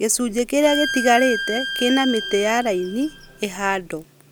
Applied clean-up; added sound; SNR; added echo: none; Bowed string instrument; 8 dB; none.